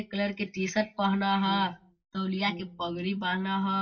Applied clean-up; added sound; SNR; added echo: none; Brass instrument; 16 dB; reverberation time 0.2 s.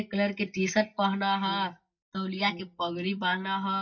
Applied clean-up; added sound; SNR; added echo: neural mask model DeepFilterNet 3.